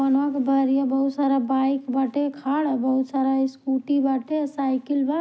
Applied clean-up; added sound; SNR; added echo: none; none; none; none.